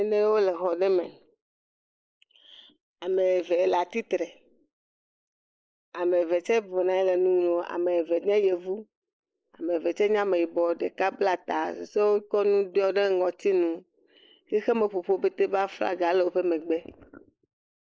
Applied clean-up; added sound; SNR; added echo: neural mask model Resemble Enhance denoiser.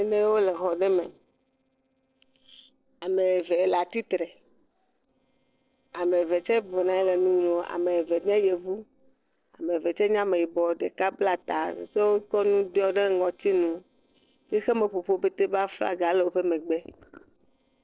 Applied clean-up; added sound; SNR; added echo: neural separator model SepFormer DNS4.